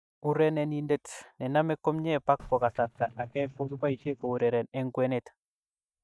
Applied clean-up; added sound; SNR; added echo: neural mask model DeepFilterNet 3.